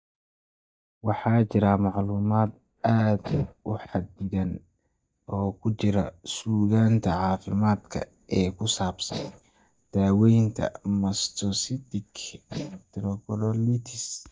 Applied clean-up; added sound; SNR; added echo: neural mask model DeepFilterNet 3.